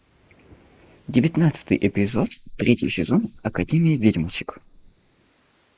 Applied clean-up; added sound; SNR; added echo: neural mask model Resemble Enhance denoiser.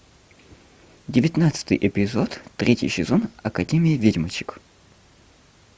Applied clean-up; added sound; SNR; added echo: none; none; none; none.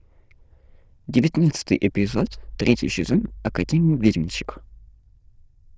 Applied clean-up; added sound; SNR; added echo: neural diffusion model UNIVERSE++.